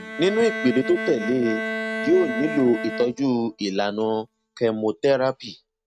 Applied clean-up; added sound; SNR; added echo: neural mask model RNNoise.